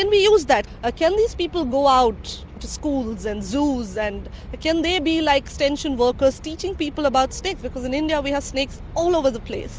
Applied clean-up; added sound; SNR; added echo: none; none; none; none.